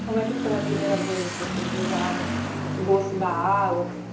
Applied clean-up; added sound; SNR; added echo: none; Motorcycle / Accelerating, revving, vroom; 2 dB; reverberation time 0.7 s.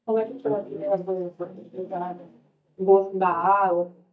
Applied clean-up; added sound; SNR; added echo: neural mask model DeepFilterNet 3.